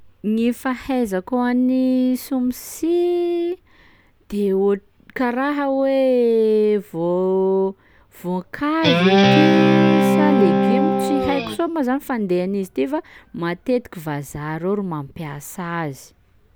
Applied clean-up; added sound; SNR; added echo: none; Guitar; -5 dB; none.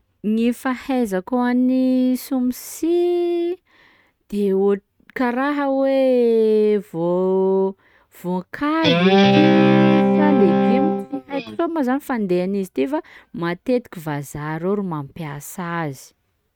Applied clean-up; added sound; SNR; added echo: neural mask model RNNoise.